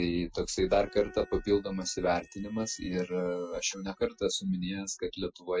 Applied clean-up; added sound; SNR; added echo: classical method spectral subtraction.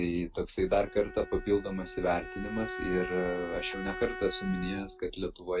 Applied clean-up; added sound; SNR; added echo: none; Bowed string instrument; 11 dB; none.